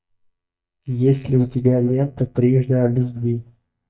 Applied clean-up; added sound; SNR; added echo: neural mask model DeepFilterNet 3.